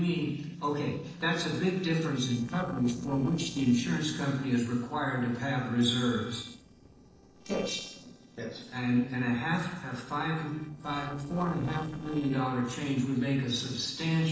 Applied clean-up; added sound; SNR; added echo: neural separator model SepFormer DNS4.